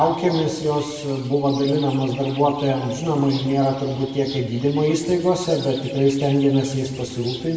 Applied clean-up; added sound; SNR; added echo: none; Bird; 18 dB; reverberation time 1.2 s.